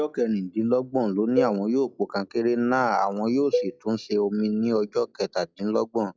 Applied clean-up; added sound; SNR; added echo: classical method log-MMSE.